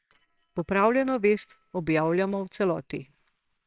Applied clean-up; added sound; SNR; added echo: neural separator model SepFormer WHAMR!.